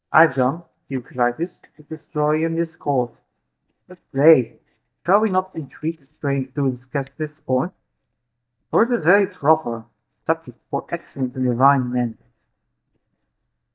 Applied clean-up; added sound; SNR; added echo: neural mask model DeepFilterNet 3.